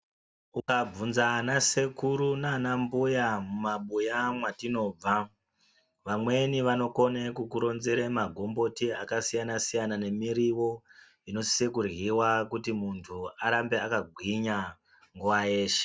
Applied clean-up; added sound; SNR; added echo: none; none; none; none.